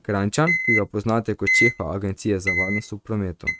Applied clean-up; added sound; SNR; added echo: neural mask model RNNoise.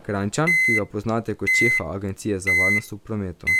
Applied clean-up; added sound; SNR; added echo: none; Microwave oven; -3 dB; none.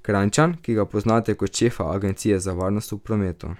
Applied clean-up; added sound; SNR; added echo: none; none; none; none.